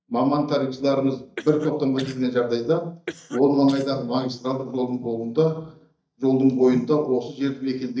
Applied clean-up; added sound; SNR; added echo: neural mask model DeepFilterNet 3.